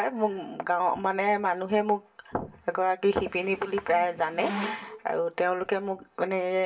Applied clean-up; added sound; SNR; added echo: none; Squeak; 11 dB; reverberation time 0.2 s.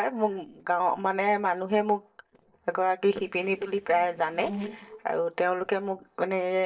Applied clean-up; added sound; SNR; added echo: neural separator model SepFormer DNS4.